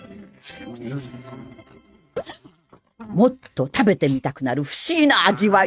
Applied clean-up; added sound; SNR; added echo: neural mask model RNNoise.